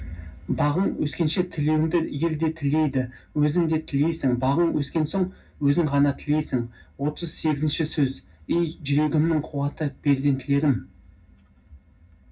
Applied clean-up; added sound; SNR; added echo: none; none; none; reverberation time 0.4 s.